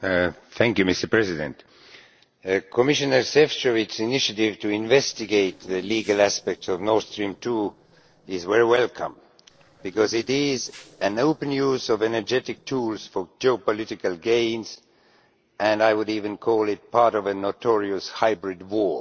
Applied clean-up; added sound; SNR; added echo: neural separator model SepFormer DNS4.